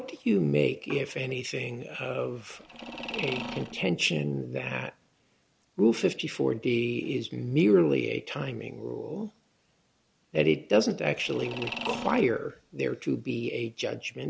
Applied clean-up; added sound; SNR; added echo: none; Mechanisms; 10 dB; none.